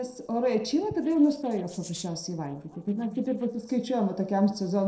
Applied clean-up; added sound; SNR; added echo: neural separator model SepFormer DNS4.